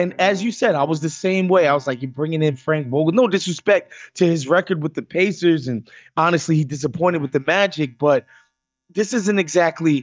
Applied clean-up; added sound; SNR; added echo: neural mask model DeepFilterNet 3.